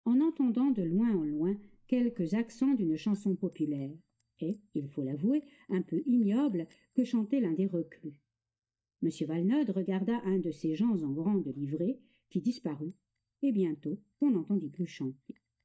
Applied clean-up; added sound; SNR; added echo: neural mask model DeepFilterNet 3.